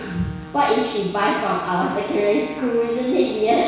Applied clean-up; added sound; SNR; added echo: none; Wind instrument, woodwind instrument; 18 dB; reverberation time 1.1 s.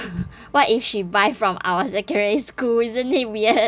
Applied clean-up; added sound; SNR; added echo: none; none; none; none.